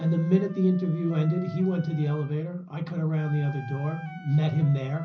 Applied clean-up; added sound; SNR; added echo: none; Wind instrument, woodwind instrument; 19 dB; reverberation time 0.5 s.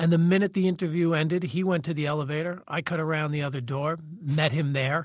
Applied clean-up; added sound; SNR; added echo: none; none; none; none.